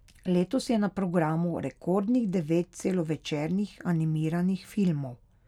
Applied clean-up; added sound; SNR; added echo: none; none; none; none.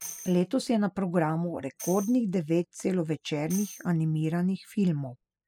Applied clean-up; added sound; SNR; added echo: classical method spectral subtraction.